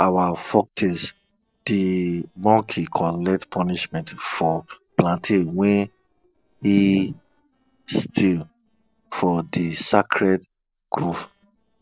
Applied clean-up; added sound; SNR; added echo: neural separator model SepFormer DNS4.